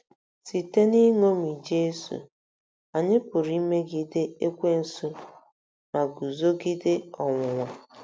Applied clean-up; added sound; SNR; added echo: none; none; none; none.